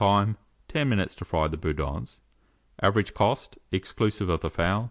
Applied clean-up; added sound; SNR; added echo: none; none; none; none.